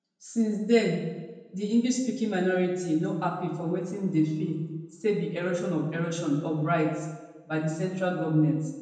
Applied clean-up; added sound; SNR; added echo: none; none; none; reverberation time 0.8 s.